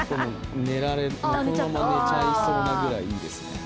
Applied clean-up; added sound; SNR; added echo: none; none; none; none.